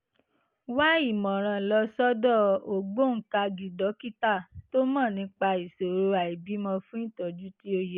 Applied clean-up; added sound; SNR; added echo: none; none; none; none.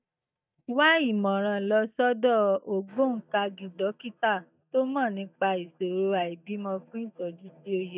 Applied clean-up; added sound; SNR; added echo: neural mask model DeepFilterNet 3.